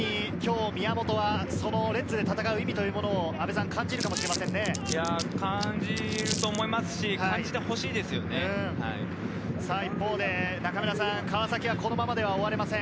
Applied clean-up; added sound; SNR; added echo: none; Crumpling, crinkling; 9 dB; none.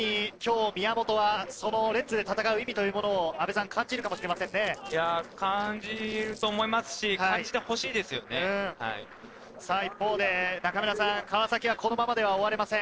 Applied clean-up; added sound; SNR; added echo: neural separator model SepFormer DNS4.